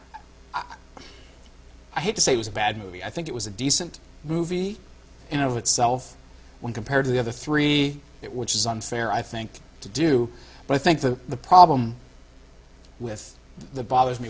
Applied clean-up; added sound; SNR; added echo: none; none; none; none.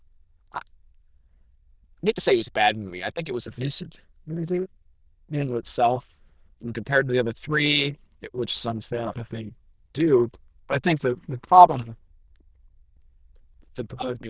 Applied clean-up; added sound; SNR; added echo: neural diffusion model UNIVERSE++.